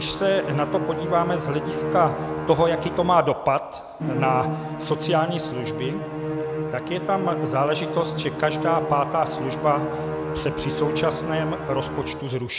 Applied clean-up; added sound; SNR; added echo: none; Musical instrument; 4 dB; none.